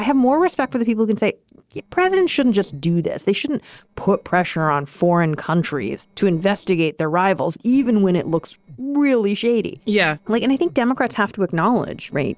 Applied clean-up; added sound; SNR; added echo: neural separator model SepFormer DNS4.